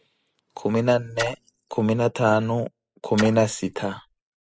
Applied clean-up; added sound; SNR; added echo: classical method spectral subtraction.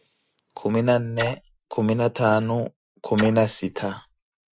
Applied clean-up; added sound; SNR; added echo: classical method Wiener filter.